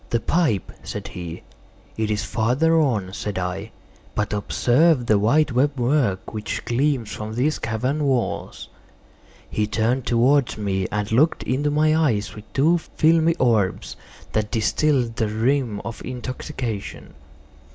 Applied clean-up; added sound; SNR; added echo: none; none; none; none.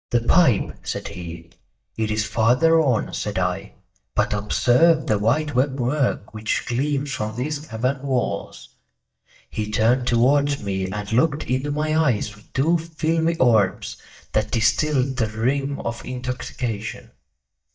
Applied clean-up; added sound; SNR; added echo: neural mask model DeepFilterNet 3.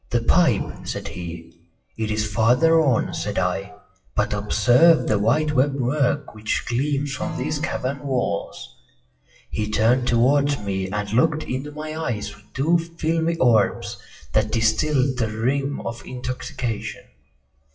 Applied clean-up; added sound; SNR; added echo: classical method WPE with log-MMSE.